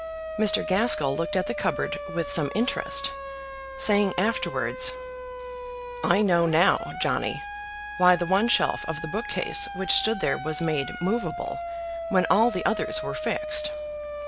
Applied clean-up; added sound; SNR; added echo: none; Siren; 9 dB; none.